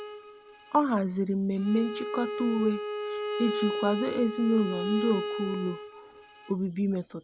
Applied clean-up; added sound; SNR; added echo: none; Bowed string instrument; 6 dB; none.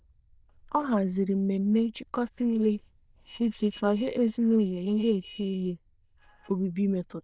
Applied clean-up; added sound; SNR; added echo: neural diffusion model UNIVERSE++.